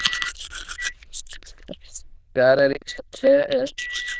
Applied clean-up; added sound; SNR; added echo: neural diffusion model UNIVERSE++.